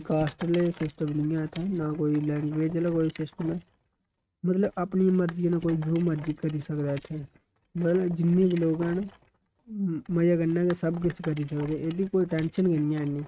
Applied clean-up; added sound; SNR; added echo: neural mask model RNNoise.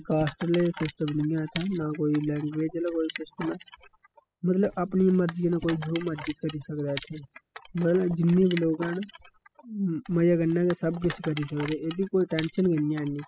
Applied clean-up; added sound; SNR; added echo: classical method spectral subtraction.